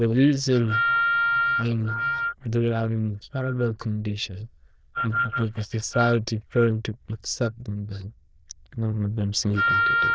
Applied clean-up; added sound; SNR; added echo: neural diffusion model UNIVERSE++.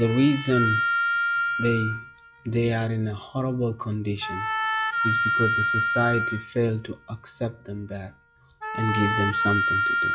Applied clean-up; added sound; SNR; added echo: classical method log-MMSE.